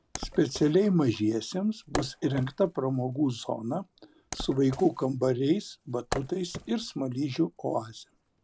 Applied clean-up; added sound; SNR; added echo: none; Wood; 14 dB; none.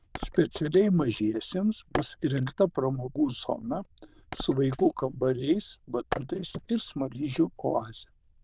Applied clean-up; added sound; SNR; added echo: neural diffusion model UNIVERSE++.